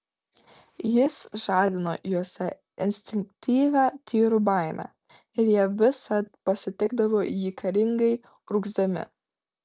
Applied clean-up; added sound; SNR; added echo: none; none; none; none.